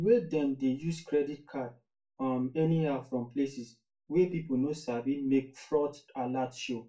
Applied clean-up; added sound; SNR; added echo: none; none; none; reverberation time 0.2 s.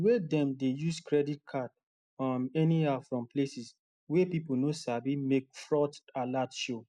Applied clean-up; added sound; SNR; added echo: none; none; none; none.